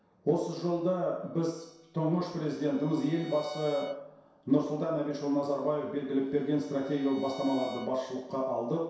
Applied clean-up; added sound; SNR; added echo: none; Bowed string instrument; 20 dB; reverberation time 0.7 s.